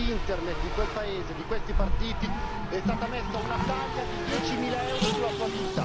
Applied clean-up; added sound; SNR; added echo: none; Race car, auto racing; -5 dB; none.